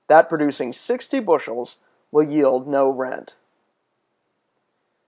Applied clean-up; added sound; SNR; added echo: none; none; none; none.